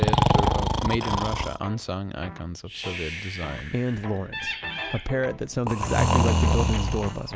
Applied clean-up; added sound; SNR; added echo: none; Breathing; -2 dB; none.